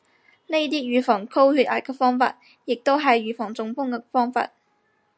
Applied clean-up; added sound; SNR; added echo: none; none; none; none.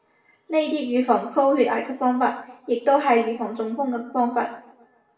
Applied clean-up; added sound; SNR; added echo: none; none; none; reverberation time 0.6 s.